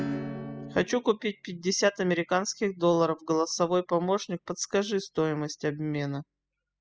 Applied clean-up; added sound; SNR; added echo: classical method spectral subtraction.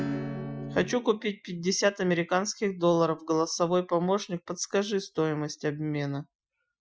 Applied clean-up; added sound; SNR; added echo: classical method Wiener filter.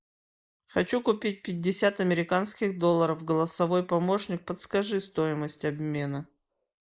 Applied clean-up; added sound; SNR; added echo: neural mask model Resemble Enhance denoiser.